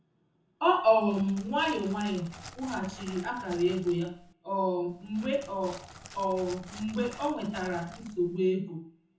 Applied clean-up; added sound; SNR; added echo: none; Crackle; 17 dB; reverberation time 0.5 s.